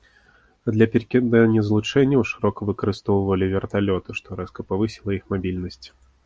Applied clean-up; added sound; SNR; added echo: none; none; none; none.